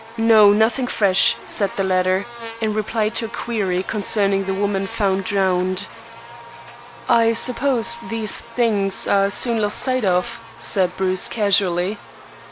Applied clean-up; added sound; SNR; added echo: none; Buzz; 17 dB; none.